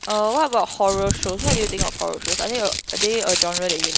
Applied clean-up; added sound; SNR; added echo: none; Crumpling, crinkling; 2 dB; none.